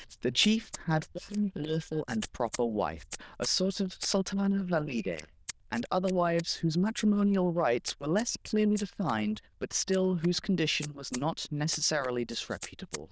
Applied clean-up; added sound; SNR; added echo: neural diffusion model UNIVERSE++.